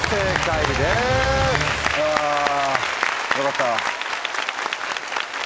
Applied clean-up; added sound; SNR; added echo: none; none; none; none.